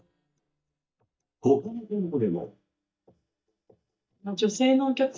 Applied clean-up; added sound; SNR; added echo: neural mask model DeepFilterNet 3.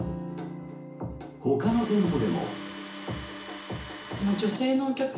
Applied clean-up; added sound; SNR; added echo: none; Tools; 13 dB; reverberation time 0.7 s.